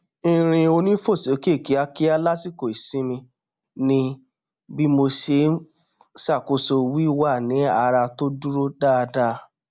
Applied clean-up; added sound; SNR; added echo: none; none; none; none.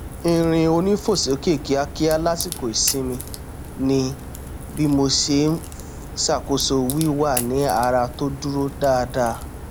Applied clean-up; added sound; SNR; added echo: none; Crack; 11 dB; none.